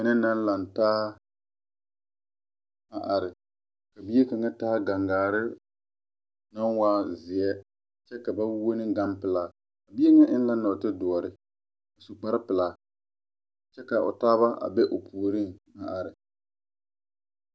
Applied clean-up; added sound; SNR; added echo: none; none; none; none.